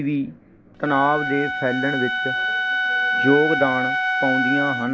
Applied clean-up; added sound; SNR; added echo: none; Wind instrument, woodwind instrument; 0 dB; none.